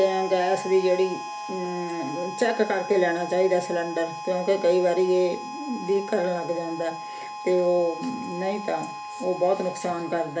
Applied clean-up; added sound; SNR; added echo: none; Harmonica; 10 dB; reverberation time 0.3 s.